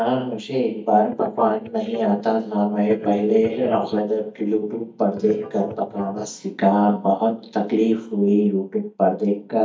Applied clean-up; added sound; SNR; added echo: neural mask model DeepFilterNet 3.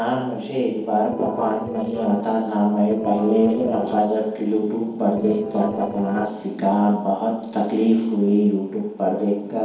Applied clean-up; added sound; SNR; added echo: neural separator model SepFormer DNS4.